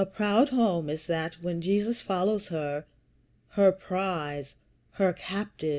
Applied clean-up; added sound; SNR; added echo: none; none; none; none.